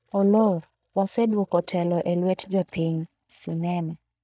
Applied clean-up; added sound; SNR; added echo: neural mask model DeepFilterNet 3.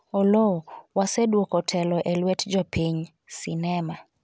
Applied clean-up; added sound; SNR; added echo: none; none; none; none.